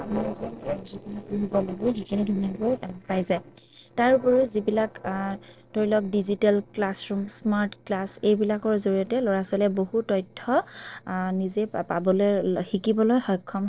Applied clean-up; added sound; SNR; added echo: neural separator model SepFormer DNS4.